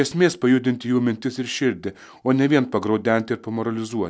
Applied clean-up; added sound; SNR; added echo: none; none; none; none.